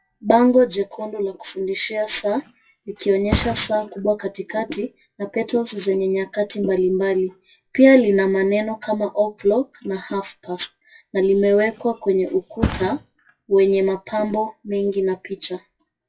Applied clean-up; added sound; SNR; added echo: classical method WPE with log-MMSE.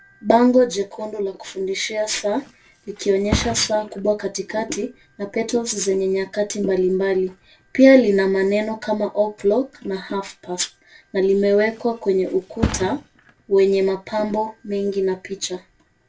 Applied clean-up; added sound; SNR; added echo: none; Thump, thud; 16 dB; reverberation time 0.2 s.